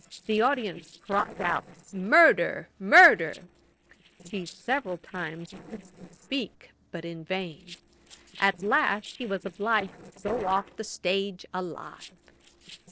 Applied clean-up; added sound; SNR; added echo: neural separator model SepFormer DNS4.